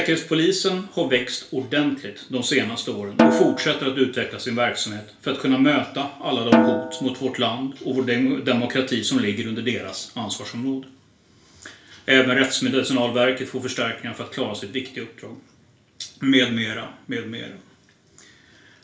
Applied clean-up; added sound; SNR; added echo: none; Snare drum; 0 dB; reverberation time 0.4 s.